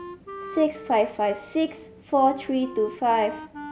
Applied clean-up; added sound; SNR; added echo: none; Wind instrument, woodwind instrument; 16 dB; none.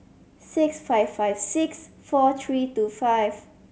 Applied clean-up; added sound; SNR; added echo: none; none; none; none.